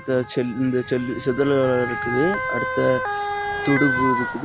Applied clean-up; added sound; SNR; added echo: none; Motor vehicle (road) / Siren; 4 dB; none.